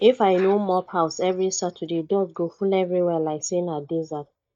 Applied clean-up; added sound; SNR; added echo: neural mask model DeepFilterNet 3.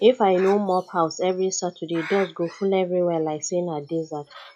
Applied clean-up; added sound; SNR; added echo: classical method log-MMSE.